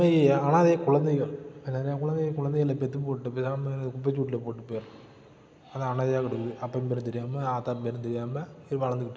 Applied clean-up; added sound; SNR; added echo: none; none; none; none.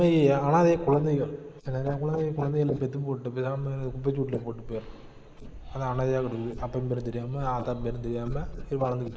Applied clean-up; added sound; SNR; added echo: neural mask model Resemble Enhance denoiser.